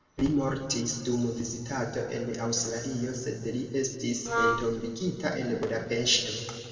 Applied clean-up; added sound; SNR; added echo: none; Wind instrument, woodwind instrument; 0 dB; reverberation time 2.1 s.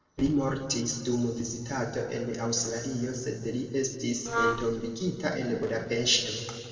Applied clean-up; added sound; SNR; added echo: neural separator model SepFormer DNS4.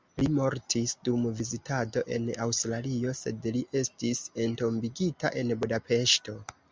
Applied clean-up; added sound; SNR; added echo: none; none; none; none.